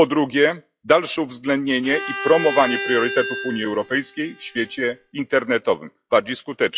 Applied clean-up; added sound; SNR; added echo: classical method log-MMSE.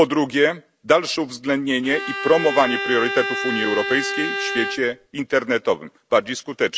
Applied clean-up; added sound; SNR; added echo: none; Bowed string instrument; 5 dB; none.